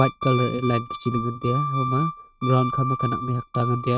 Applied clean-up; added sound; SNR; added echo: neural mask model RNNoise.